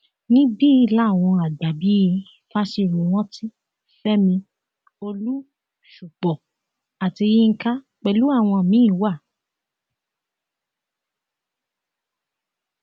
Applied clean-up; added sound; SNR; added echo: none; none; none; none.